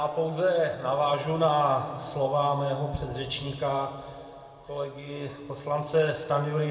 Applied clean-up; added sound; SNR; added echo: none; none; none; reverberation time 2.0 s.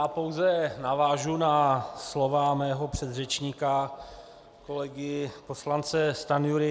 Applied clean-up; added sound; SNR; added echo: none; none; none; none.